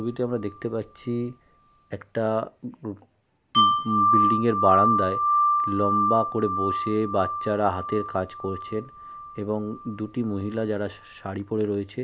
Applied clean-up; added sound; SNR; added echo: none; Wind chime; 0 dB; none.